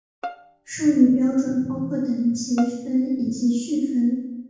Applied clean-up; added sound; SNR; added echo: none; Bowed string instrument; 20 dB; reverberation time 1.2 s.